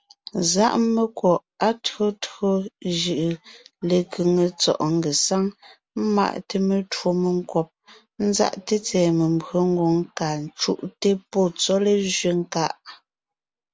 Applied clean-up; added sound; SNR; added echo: none; none; none; none.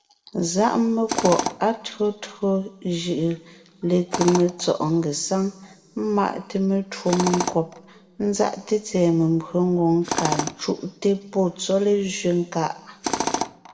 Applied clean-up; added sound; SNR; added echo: none; Tools; 10 dB; reverberation time 1.6 s.